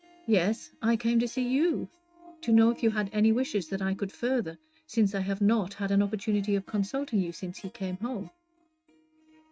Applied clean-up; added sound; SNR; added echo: neural mask model RNNoise.